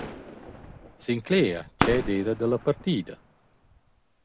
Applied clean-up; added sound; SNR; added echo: none; Fireworks; 7 dB; none.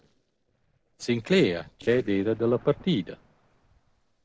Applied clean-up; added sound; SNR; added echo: neural separator model SepFormer DNS4.